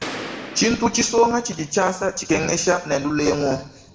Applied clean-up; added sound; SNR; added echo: none; Gunshot, gunfire; 13 dB; reverberation time 0.6 s.